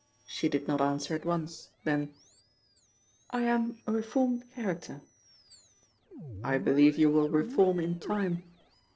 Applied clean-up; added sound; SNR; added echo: neural separator model SepFormer DNS4.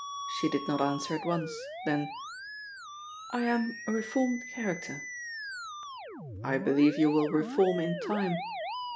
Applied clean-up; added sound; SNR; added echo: none; Musical instrument; 8 dB; none.